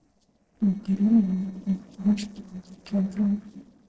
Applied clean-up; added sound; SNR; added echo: neural separator model SepFormer DNS4.